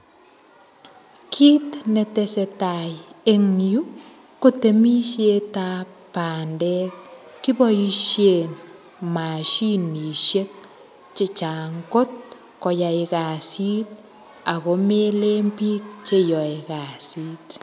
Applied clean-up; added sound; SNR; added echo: none; none; none; none.